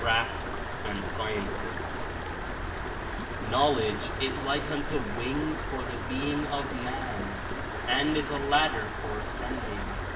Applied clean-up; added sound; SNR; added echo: none; Stream; 2 dB; reverberation time 0.9 s.